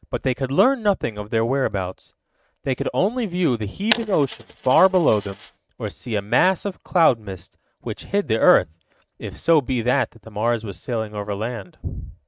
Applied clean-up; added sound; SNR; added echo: neural mask model RNNoise.